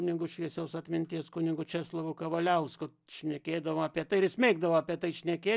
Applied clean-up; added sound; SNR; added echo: none; none; none; none.